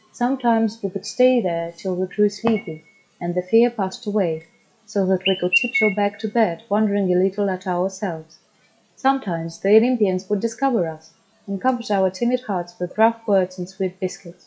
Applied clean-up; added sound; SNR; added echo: classical method WPE with log-MMSE.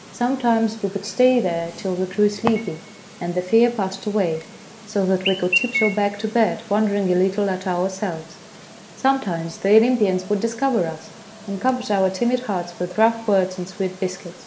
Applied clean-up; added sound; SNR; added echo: none; Chirp, tweet; 13 dB; reverberation time 0.6 s.